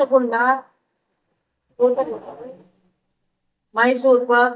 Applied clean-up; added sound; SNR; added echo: neural mask model DeepFilterNet 3.